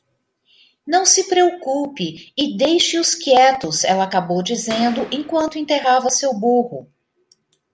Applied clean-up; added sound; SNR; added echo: none; Boom; 15 dB; none.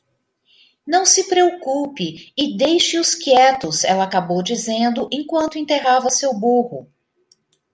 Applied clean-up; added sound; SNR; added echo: none; none; none; none.